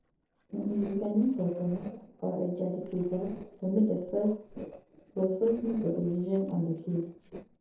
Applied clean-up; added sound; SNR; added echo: neural separator model SepFormer DNS4.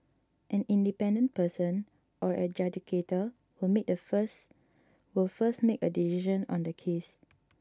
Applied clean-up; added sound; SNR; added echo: none; none; none; none.